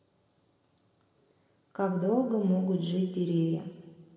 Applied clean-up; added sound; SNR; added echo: none; none; none; reverberation time 2.2 s.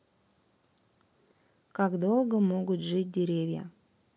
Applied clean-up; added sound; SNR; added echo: none; none; none; none.